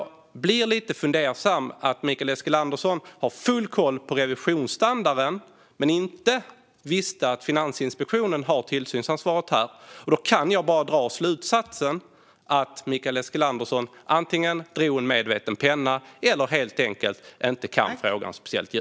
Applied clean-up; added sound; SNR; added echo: none; none; none; none.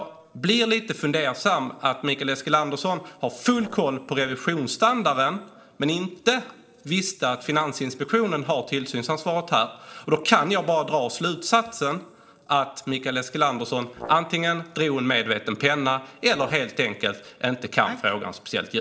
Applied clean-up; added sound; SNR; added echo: neural separator model SepFormer DNS4.